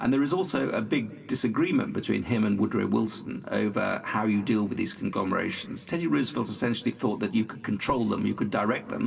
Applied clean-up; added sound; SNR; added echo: none; none; none; reverberation time 1.9 s.